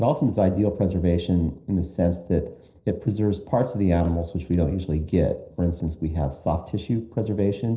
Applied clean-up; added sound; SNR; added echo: neural separator model SepFormer DNS4.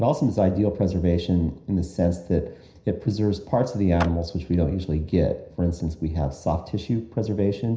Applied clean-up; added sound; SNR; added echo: none; Clapping; 16 dB; reverberation time 0.5 s.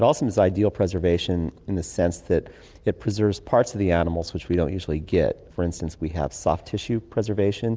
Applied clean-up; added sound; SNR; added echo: none; none; none; none.